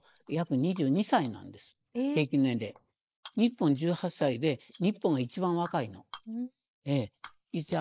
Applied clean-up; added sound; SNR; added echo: neural mask model Resemble Enhance denoiser.